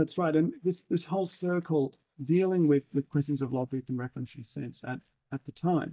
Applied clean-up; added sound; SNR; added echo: neural mask model DeepFilterNet 3.